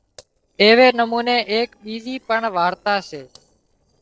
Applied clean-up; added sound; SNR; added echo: neural separator model SepFormer DNS4.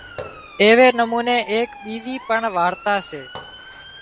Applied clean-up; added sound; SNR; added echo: none; Motor vehicle (road) / Siren + Walk, footsteps; 18 dB; none.